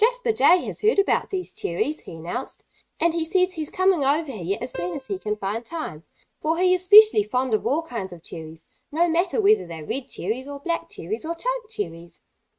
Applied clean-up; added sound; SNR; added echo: neural mask model RNNoise.